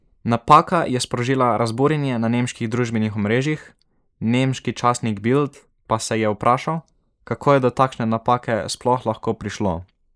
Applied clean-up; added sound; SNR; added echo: neural mask model Resemble Enhance denoiser.